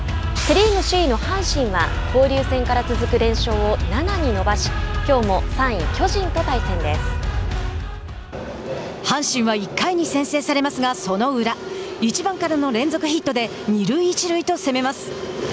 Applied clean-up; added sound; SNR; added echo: none; none; none; none.